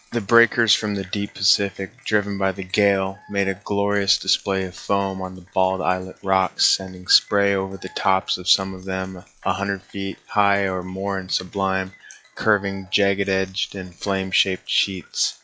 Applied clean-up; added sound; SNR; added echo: classical method log-MMSE.